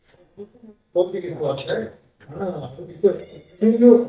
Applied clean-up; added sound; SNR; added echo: neural mask model DeepFilterNet 3.